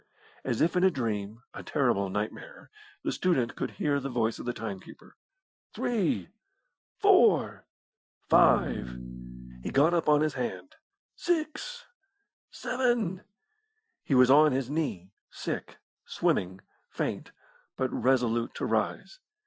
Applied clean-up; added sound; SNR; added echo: classical method Wiener filter.